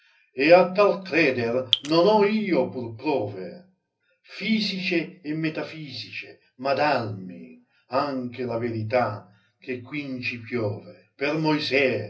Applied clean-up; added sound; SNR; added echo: none; Drip; 2 dB; reverberation time 0.4 s.